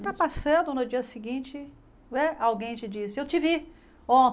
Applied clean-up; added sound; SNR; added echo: none; none; none; none.